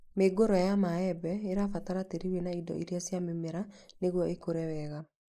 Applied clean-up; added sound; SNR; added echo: neural mask model Resemble Enhance denoiser.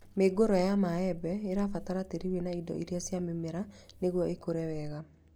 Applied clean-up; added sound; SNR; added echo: none; Chink, clink; 14 dB; none.